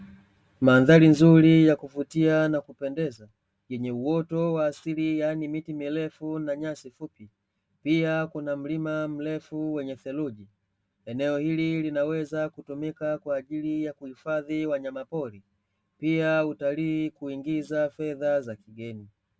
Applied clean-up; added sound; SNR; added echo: none; none; none; none.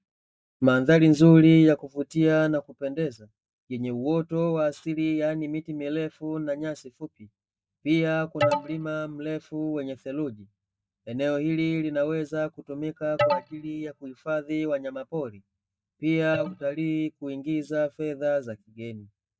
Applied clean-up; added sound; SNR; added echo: neural mask model DeepFilterNet 3.